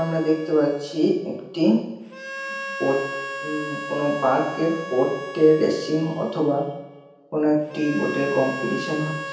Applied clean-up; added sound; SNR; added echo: none; Harmonica; 11 dB; reverberation time 0.9 s.